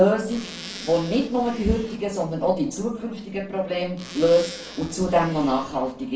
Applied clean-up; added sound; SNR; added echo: none; Zipper (clothing); 16 dB; reverberation time 0.3 s.